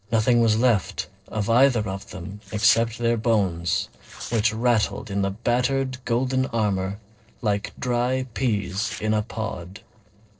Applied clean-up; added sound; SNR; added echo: neural separator model SepFormer DNS4.